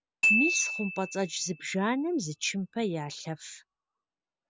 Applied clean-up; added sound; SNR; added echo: none; Glockenspiel; 0 dB; none.